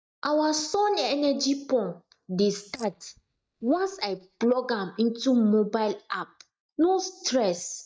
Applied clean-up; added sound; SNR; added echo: neural mask model DeepFilterNet 3.